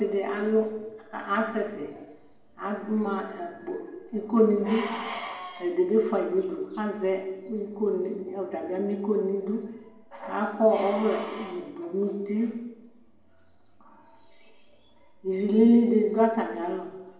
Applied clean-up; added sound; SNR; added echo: none; none; none; reverberation time 0.9 s.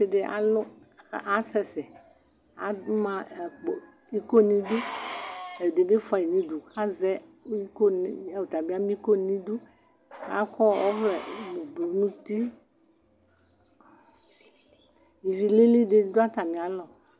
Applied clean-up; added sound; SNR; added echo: none; none; none; none.